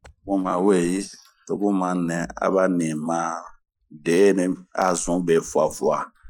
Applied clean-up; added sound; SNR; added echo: classical method Wiener filter.